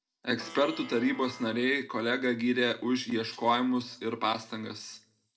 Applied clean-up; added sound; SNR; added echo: none; Plucked string instrument; 16 dB; reverberation time 0.3 s.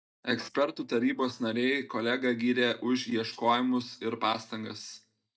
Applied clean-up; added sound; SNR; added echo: neural mask model DeepFilterNet 3.